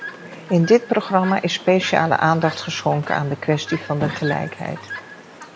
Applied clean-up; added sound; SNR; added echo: none; Chirp, tweet; 14 dB; none.